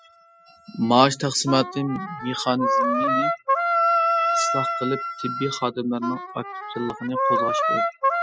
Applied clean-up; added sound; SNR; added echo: classical method spectral subtraction.